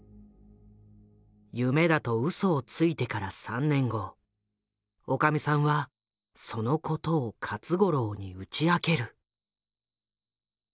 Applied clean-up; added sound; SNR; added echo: none; none; none; none.